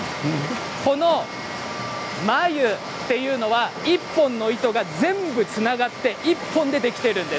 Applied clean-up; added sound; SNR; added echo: none; none; none; none.